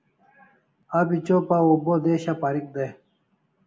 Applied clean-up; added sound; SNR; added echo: none; none; none; none.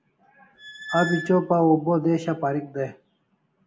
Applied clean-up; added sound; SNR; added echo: none; Squeak; 10 dB; none.